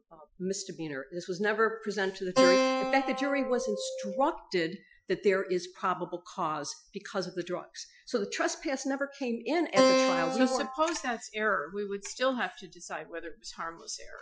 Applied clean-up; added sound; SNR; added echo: classical method Wiener filter.